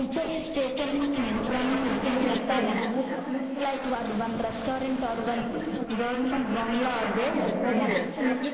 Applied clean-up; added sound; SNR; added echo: neural mask model Resemble Enhance denoiser.